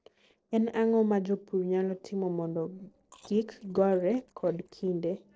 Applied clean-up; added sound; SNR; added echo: neural separator model SepFormer DNS4.